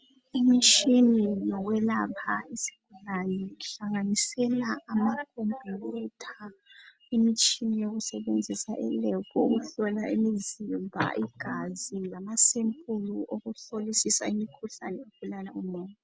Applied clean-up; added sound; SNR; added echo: none; none; none; none.